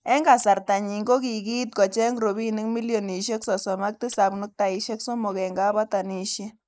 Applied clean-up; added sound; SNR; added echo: neural mask model Resemble Enhance denoiser.